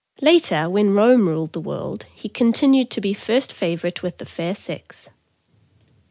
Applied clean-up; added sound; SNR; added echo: none; none; none; none.